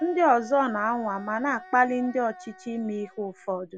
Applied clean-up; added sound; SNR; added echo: none; Wind instrument, woodwind instrument; 20 dB; none.